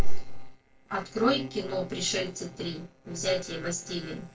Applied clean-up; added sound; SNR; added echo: neural separator model SepFormer DNS4.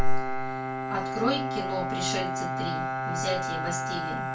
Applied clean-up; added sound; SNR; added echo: none; Bowed string instrument; 3 dB; reverberation time 0.2 s.